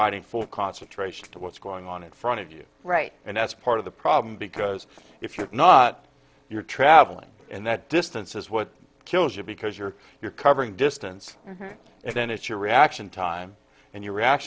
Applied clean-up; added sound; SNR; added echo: neural separator model SepFormer DNS4.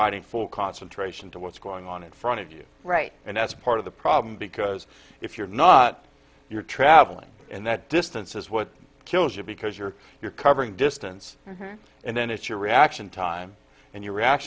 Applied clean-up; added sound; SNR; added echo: none; none; none; none.